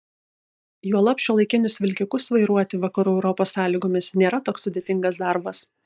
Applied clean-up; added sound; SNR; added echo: neural mask model DeepFilterNet 3.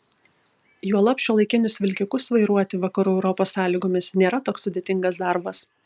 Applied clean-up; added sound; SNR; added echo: none; none; none; none.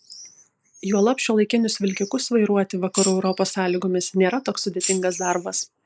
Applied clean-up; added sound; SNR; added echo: neural mask model Resemble Enhance denoiser.